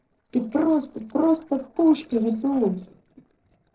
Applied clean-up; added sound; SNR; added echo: neural separator model SepFormer DNS4.